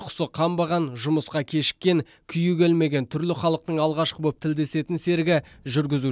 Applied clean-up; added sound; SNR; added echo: none; none; none; none.